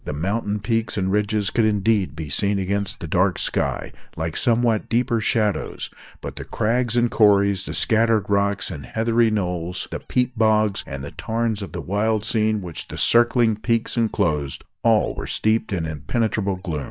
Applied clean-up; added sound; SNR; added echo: neural mask model DeepFilterNet 3.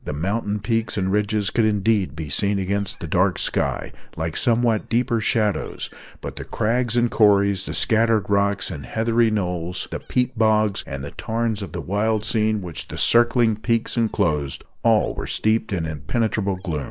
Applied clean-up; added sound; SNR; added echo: neural mask model Resemble Enhance denoiser.